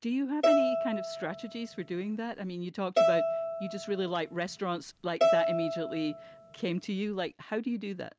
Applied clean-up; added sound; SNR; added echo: none; Bowed string instrument; -3 dB; none.